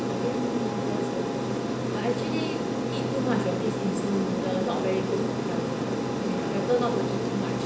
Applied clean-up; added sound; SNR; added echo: none; Aircraft; -3 dB; reverberation time 0.9 s.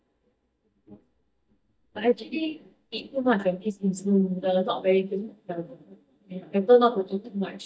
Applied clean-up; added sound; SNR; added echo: neural mask model DeepFilterNet 3.